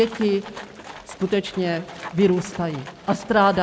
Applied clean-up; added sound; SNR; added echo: none; Livestock, farm animals, working animals; 16 dB; none.